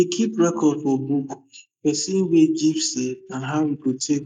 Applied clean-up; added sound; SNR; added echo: neural mask model Resemble Enhance denoiser.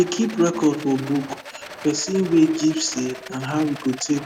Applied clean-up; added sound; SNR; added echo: none; Rattle; 16 dB; none.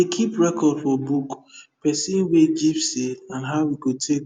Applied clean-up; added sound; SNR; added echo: none; none; none; none.